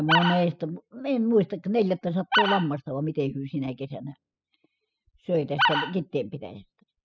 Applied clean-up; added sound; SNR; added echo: classical method spectral subtraction.